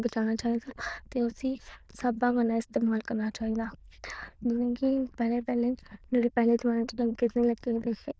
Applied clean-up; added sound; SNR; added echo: neural diffusion model UNIVERSE++.